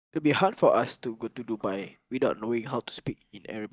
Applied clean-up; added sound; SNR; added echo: neural mask model DeepFilterNet 3.